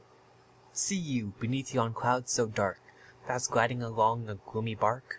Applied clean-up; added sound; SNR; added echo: none; none; none; none.